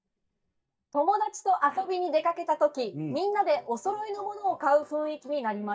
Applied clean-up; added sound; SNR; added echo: neural mask model DeepFilterNet 3.